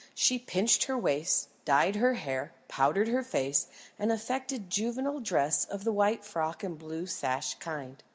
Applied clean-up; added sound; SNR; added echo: none; none; none; none.